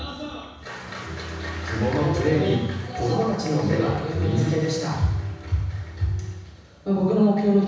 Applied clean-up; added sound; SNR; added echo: none; none; none; reverberation time 1.1 s.